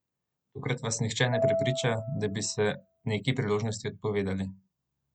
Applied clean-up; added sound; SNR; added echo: none; Piano; 2 dB; none.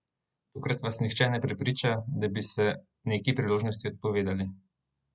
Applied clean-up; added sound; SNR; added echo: none; none; none; none.